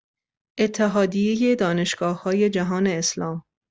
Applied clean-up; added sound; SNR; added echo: none; none; none; none.